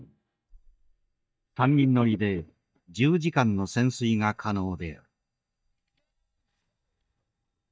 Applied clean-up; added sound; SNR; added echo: neural mask model DeepFilterNet 3.